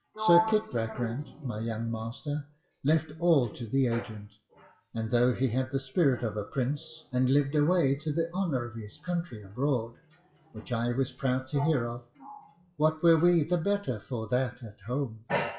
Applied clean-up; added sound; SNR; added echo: classical method WPE with log-MMSE.